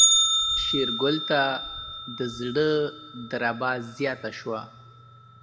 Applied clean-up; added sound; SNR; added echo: none; Bell; -1 dB; reverberation time 1.2 s.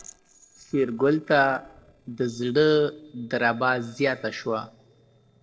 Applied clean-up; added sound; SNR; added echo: neural separator model SepFormer DNS4.